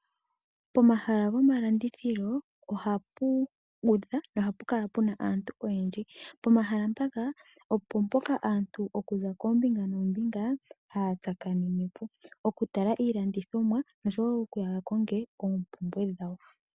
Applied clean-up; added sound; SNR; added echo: none; none; none; none.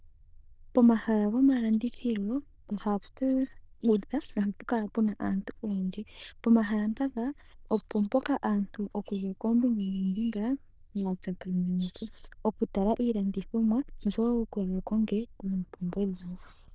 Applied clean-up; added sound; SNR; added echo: neural diffusion model UNIVERSE++.